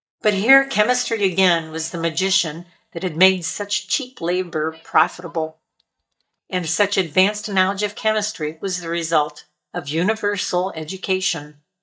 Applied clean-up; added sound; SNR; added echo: neural mask model DeepFilterNet 3.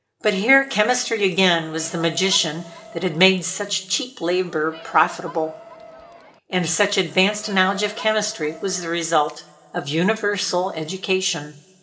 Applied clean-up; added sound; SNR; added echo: none; Crowd; 19 dB; reverberation time 1.7 s.